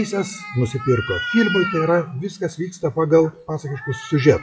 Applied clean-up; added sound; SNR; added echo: classical method WPE with log-MMSE.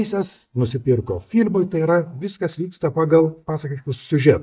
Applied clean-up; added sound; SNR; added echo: neural mask model DeepFilterNet 3.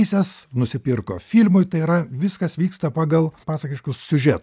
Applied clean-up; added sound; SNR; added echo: none; none; none; none.